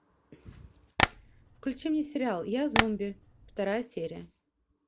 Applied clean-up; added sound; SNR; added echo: none; Tap; -2 dB; none.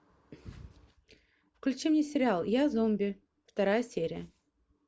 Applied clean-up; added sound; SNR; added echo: none; none; none; none.